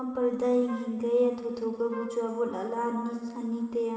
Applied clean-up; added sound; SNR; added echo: none; Wind instrument, woodwind instrument; 18 dB; reverberation time 2.3 s.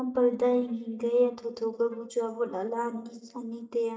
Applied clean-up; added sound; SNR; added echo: neural mask model DeepFilterNet 3.